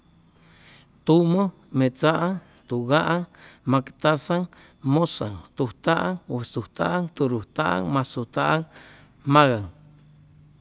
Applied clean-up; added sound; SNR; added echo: none; none; none; none.